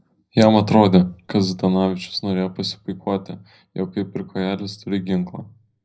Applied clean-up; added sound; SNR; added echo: none; none; none; reverberation time 0.4 s.